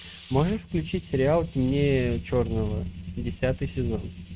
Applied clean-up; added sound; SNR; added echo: neural mask model RNNoise.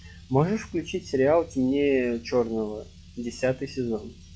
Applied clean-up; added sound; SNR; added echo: classical method log-MMSE.